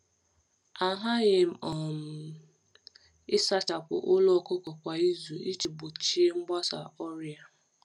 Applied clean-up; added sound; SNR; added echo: none; none; none; none.